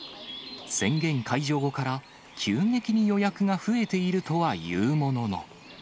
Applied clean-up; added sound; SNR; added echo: none; Bird; 19 dB; none.